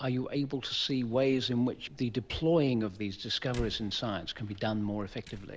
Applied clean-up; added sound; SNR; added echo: none; Slam; 18 dB; none.